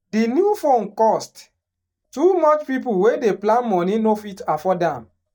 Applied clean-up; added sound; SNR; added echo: neural mask model DeepFilterNet 3.